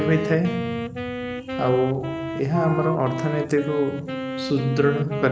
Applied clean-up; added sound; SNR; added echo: none; Wind instrument, woodwind instrument; 6 dB; none.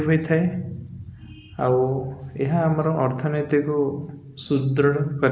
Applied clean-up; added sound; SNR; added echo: none; none; none; none.